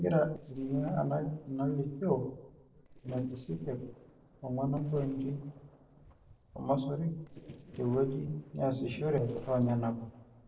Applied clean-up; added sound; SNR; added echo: neural separator model SepFormer DNS4.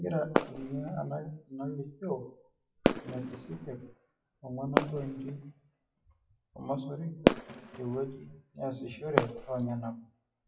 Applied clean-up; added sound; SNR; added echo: classical method WPE with log-MMSE.